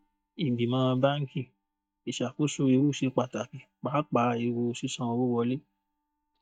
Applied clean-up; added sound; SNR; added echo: neural mask model DeepFilterNet 3.